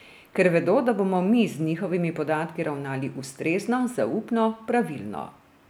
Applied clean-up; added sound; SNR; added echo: none; none; none; none.